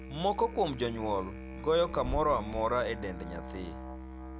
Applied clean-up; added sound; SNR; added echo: none; Wind / Bird + Musical instrument; 9 dB; none.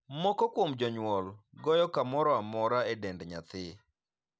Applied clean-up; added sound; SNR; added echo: none; none; none; none.